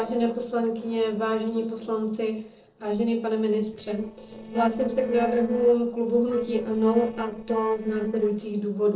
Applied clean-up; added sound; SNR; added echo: neural separator model SepFormer DNS4.